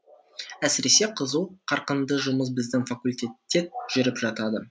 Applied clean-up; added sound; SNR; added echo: none; none; none; none.